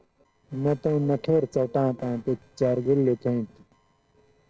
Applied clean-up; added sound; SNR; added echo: neural separator model SepFormer DNS4.